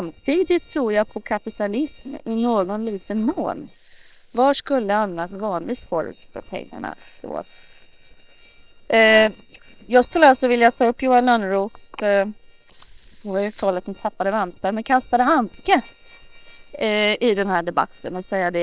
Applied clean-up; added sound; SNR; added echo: neural separator model SepFormer WHAM!.